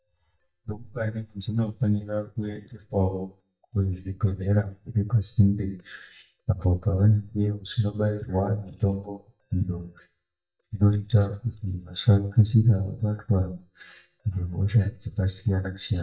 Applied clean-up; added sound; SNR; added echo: neural mask model DeepFilterNet 3.